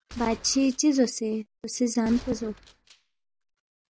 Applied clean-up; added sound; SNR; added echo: none; Gunshot, gunfire; 20 dB; none.